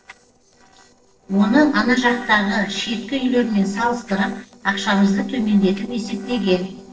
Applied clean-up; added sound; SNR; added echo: neural separator model SepFormer DNS4.